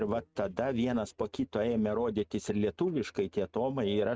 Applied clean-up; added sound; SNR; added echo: neural mask model RNNoise.